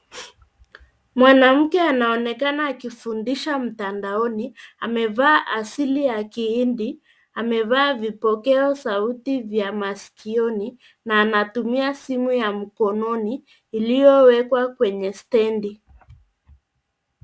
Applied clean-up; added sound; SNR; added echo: none; none; none; none.